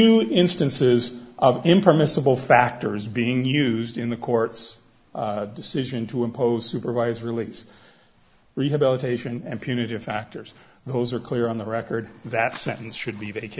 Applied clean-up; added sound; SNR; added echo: none; none; none; none.